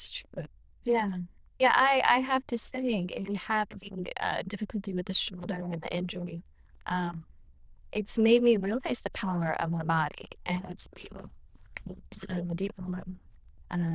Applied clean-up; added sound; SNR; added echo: neural diffusion model UNIVERSE++.